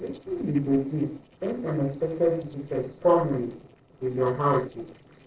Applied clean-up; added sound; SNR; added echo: neural separator model SepFormer DNS4.